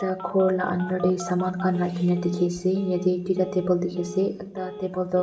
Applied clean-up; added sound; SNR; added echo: none; Telephone; 15 dB; reverberation time 2.2 s.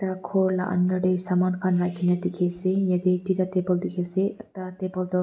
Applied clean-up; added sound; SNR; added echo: none; none; none; none.